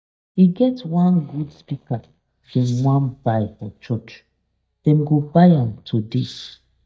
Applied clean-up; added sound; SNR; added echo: neural mask model DeepFilterNet 3.